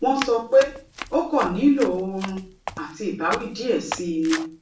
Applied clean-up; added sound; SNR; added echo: none; Run; 13 dB; reverberation time 0.3 s.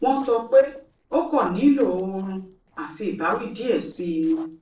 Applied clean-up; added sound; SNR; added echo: neural separator model SepFormer DNS4.